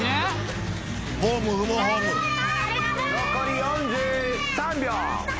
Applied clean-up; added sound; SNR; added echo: none; none; none; none.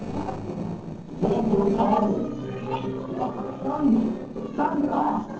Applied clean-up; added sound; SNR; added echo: neural separator model SepFormer DNS4.